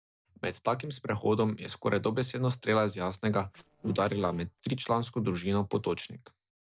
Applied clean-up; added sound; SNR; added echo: neural separator model SepFormer DNS4.